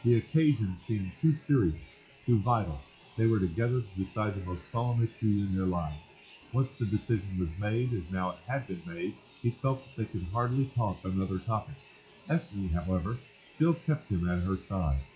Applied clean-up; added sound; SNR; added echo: classical method WPE with log-MMSE.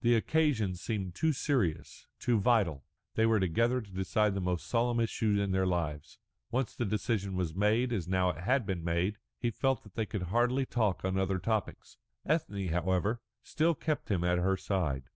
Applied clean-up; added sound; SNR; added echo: none; none; none; none.